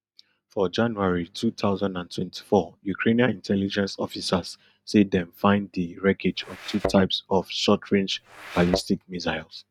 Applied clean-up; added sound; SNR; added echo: neural mask model RNNoise.